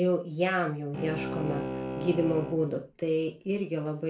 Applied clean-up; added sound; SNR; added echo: none; Bowed string instrument; 7 dB; reverberation time 0.3 s.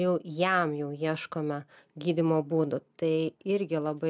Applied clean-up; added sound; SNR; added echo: none; none; none; none.